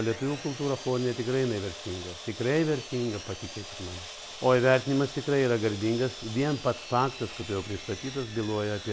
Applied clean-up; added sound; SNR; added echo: none; Sawing; 13 dB; none.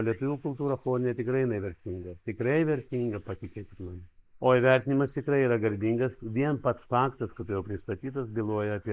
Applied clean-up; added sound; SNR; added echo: neural mask model Resemble Enhance denoiser.